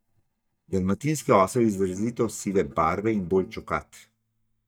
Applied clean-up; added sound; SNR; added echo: neural mask model DeepFilterNet 3.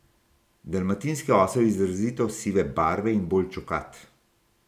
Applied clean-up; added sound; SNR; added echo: none; none; none; none.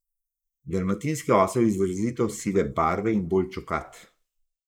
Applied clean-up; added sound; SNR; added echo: neural mask model Resemble Enhance denoiser.